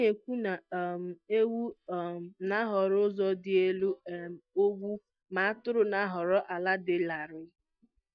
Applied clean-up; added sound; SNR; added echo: neural mask model DeepFilterNet 3.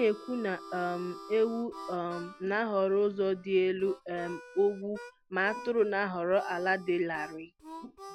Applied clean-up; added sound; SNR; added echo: none; Harmonica; 17 dB; none.